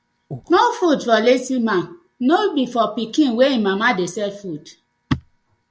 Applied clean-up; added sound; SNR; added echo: none; Breathing; 14 dB; none.